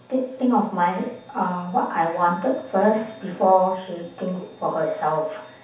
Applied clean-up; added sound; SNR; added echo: none; none; none; reverberation time 0.7 s.